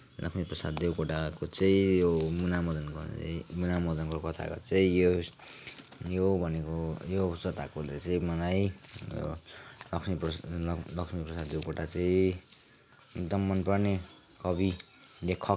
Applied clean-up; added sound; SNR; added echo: none; none; none; none.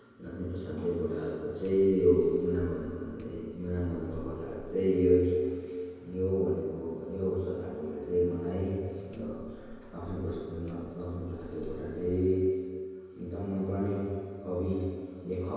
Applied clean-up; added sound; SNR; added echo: none; Hammer; 18 dB; reverberation time 2.2 s.